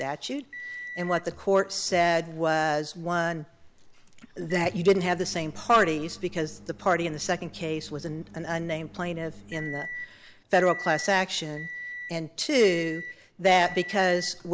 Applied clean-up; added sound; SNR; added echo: none; Microwave oven; 15 dB; none.